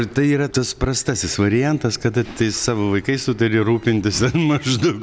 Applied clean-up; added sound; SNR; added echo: none; none; none; none.